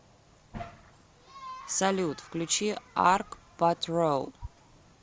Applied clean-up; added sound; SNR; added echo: none; none; none; none.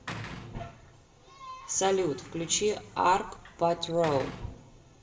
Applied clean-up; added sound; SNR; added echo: none; Sliding door / Slam; 14 dB; reverberation time 0.6 s.